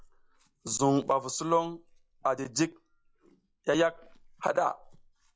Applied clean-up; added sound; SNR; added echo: classical method log-MMSE.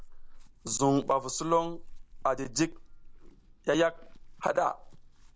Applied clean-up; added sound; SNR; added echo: none; Chewing, mastication / Livestock, farm animals, working animals; 14 dB; none.